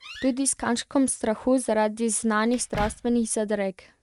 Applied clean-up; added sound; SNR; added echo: neural mask model RNNoise.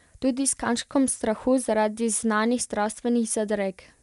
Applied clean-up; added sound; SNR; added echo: none; none; none; none.